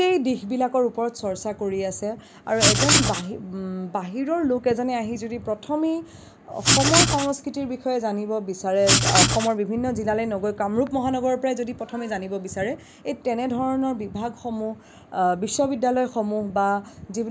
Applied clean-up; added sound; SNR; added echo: none; Writing; -5 dB; none.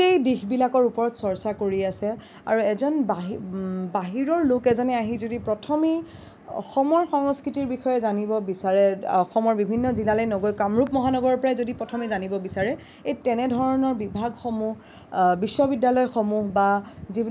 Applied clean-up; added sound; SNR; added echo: none; none; none; none.